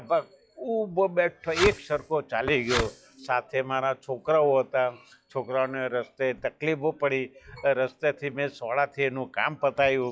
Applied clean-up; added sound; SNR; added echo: classical method log-MMSE.